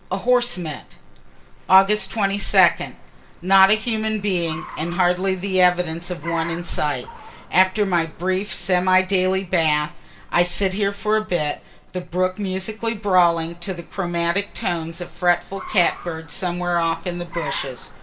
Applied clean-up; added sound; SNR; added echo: none; Car; 19 dB; reverberation time 0.8 s.